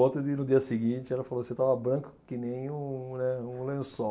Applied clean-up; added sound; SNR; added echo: none; none; none; none.